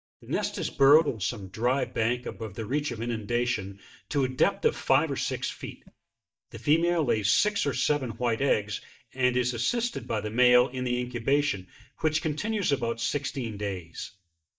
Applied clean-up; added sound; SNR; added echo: neural mask model DeepFilterNet 3.